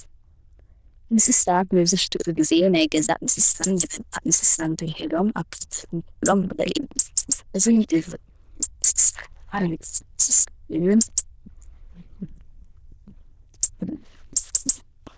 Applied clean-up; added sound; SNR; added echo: neural diffusion model UNIVERSE++.